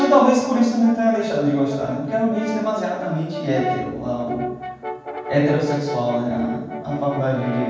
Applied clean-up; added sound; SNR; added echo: none; Brass instrument; 10 dB; reverberation time 1.2 s.